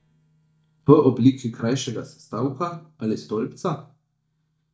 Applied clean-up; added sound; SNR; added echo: neural mask model DeepFilterNet 3.